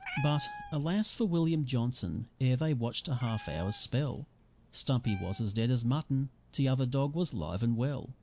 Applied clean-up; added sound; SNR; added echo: none; Meow; 18 dB; none.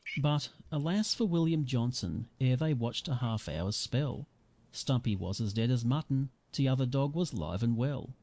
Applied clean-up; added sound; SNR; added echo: neural mask model Resemble Enhance denoiser.